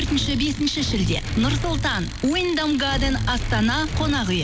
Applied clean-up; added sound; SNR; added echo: none; Tools; 17 dB; none.